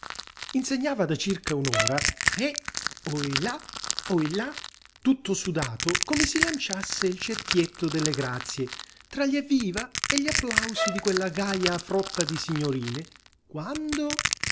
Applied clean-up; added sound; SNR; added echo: none; Crushing + Bowed string instrument; 3 dB; none.